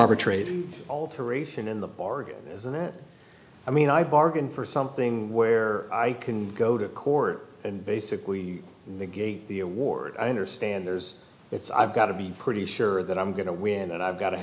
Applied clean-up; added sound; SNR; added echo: none; none; none; none.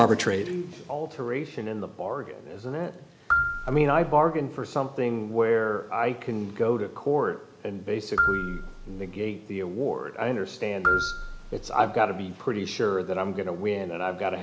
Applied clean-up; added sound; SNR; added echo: none; Marimba, xylophone; 4 dB; none.